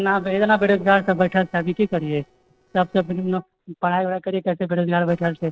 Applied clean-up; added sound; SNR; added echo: neural separator model SepFormer DNS4.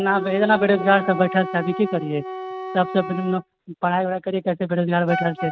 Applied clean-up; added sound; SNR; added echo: neural mask model RNNoise.